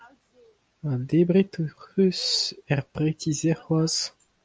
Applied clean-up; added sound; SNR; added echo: none; none; none; none.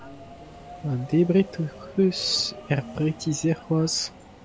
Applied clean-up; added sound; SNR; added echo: none; Subway, metro, underground; 17 dB; none.